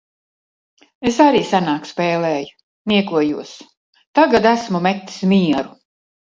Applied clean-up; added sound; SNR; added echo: none; none; none; none.